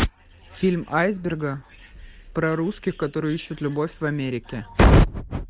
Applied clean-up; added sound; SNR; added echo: none; none; none; none.